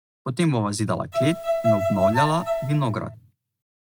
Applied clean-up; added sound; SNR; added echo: none; Bowed string instrument; 0 dB; none.